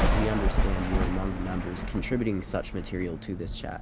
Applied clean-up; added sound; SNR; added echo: none; Thunder; -2 dB; none.